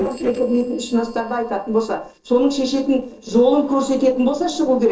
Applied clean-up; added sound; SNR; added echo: neural separator model SepFormer DNS4.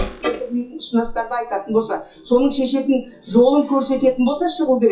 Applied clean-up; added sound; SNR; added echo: classical method WPE with log-MMSE.